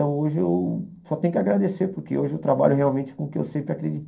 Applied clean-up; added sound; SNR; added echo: none; none; none; reverberation time 0.3 s.